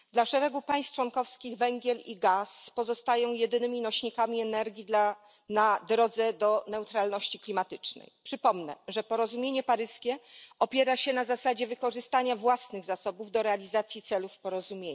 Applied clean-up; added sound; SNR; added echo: none; none; none; none.